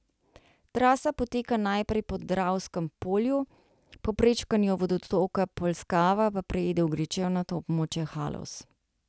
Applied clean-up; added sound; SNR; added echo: none; none; none; none.